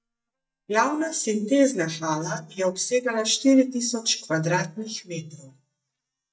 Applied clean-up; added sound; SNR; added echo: neural mask model DeepFilterNet 3.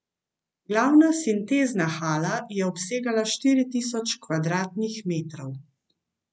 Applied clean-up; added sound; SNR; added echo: none; none; none; none.